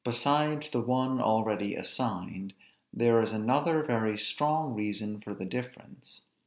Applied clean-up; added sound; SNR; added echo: none; none; none; none.